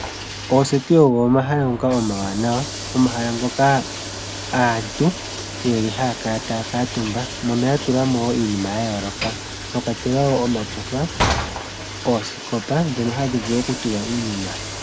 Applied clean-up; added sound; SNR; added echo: none; Bathtub (filling or washing) + Sliding door / Train; 8 dB; none.